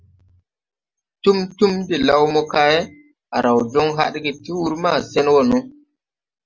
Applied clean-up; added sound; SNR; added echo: none; none; none; none.